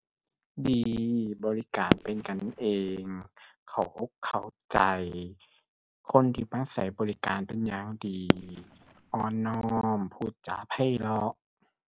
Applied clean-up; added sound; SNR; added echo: none; Fireworks; 2 dB; none.